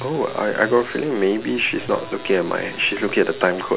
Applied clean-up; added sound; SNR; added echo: none; Electric guitar; 19 dB; none.